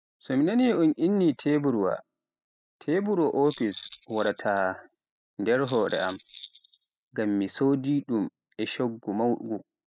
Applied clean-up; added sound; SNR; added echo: classical method spectral subtraction.